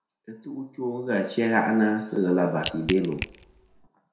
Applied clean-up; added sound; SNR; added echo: none; Crack / Crushing; 7 dB; reverberation time 0.6 s.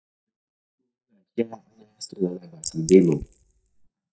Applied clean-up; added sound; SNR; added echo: neural mask model DeepFilterNet 3.